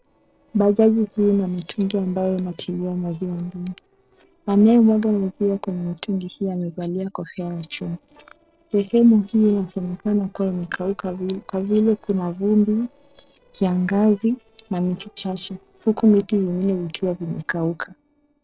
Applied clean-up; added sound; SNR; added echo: neural separator model SepFormer DNS4.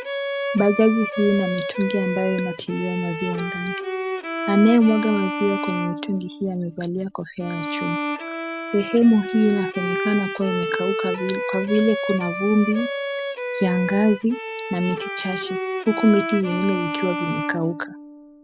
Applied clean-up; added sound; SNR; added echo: none; Bowed string instrument; 6 dB; none.